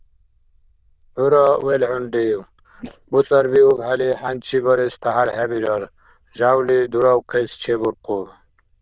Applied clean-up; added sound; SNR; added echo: neural diffusion model UNIVERSE++.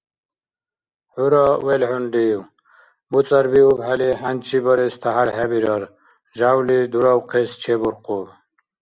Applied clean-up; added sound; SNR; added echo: none; none; none; none.